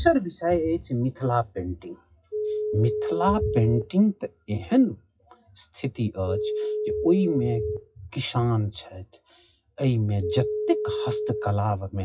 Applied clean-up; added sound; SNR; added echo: classical method WPE with log-MMSE.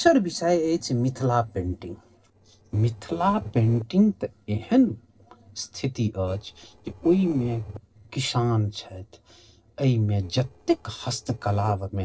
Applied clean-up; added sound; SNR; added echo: neural separator model SepFormer DNS4.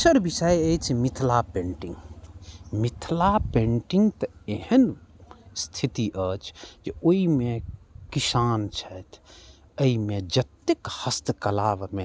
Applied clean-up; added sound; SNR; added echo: none; none; none; none.